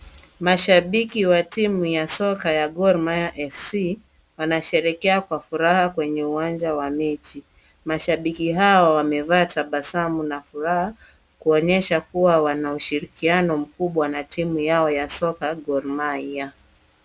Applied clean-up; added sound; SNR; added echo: none; none; none; none.